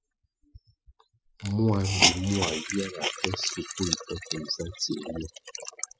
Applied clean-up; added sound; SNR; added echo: classical method spectral subtraction.